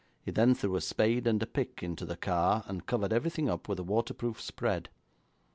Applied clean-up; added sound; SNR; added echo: none; none; none; none.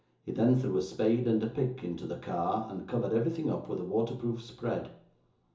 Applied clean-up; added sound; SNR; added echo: none; none; none; reverberation time 0.7 s.